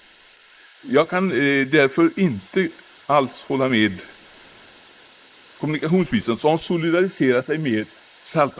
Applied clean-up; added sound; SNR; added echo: neural mask model Resemble Enhance denoiser.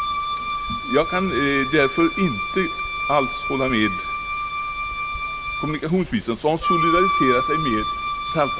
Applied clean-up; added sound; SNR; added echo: none; Wind instrument, woodwind instrument; 2 dB; none.